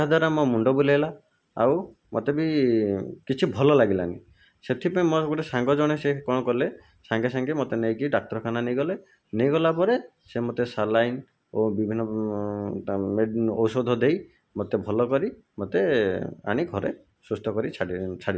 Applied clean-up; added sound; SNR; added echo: none; none; none; none.